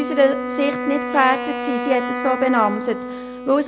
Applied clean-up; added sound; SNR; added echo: none; Wind instrument, woodwind instrument; 6 dB; none.